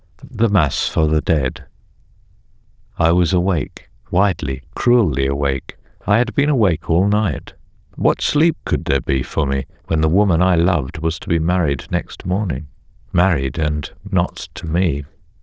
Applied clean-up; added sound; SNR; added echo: neural diffusion model UNIVERSE++.